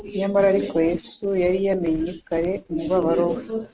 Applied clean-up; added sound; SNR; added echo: neural mask model RNNoise.